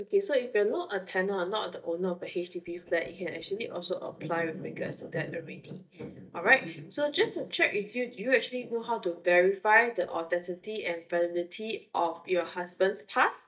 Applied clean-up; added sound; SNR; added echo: neural mask model DeepFilterNet 3.